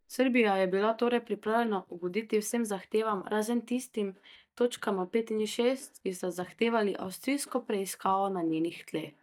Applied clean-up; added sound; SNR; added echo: neural mask model DeepFilterNet 3.